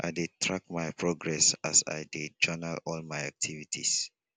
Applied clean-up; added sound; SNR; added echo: none; none; none; none.